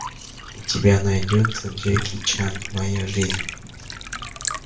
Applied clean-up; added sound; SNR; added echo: none; Liquid; 9 dB; reverberation time 0.3 s.